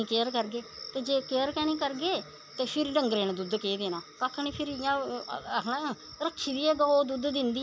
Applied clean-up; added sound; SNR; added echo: none; none; none; none.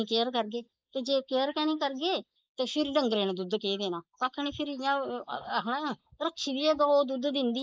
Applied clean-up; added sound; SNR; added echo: neural mask model Resemble Enhance denoiser.